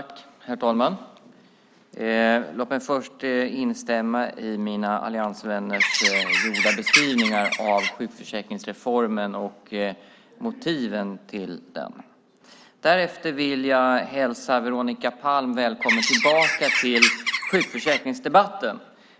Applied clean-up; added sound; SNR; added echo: none; Bird; -2 dB; none.